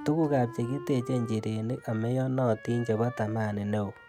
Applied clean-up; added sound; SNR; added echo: none; Wind instrument, woodwind instrument; 16 dB; none.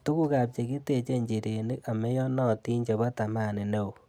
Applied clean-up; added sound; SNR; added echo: none; none; none; none.